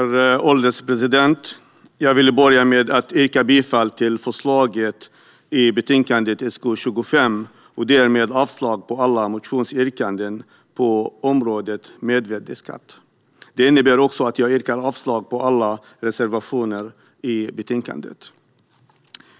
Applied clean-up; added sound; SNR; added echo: none; none; none; none.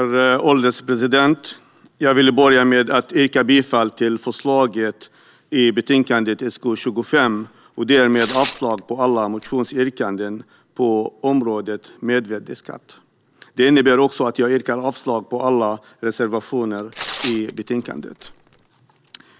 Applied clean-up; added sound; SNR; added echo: none; Tearing; 16 dB; none.